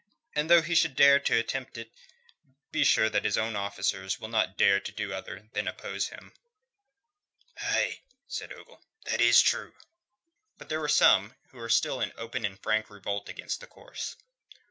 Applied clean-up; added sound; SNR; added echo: none; none; none; none.